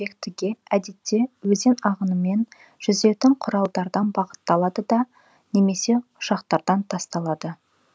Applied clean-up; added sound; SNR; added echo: none; none; none; none.